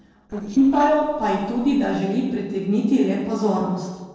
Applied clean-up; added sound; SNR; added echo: neural separator model SepFormer DNS4.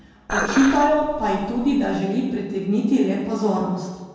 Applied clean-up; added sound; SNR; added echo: none; Dishes, pots, and pans; 7 dB; reverberation time 1.2 s.